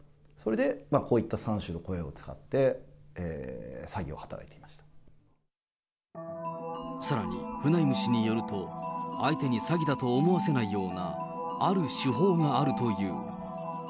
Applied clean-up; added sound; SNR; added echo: none; none; none; none.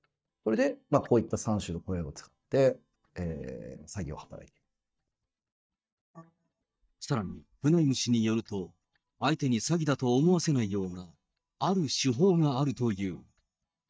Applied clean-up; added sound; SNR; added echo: neural mask model DeepFilterNet 3.